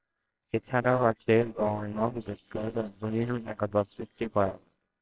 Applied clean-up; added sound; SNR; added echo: neural separator model SepFormer WHAMR!.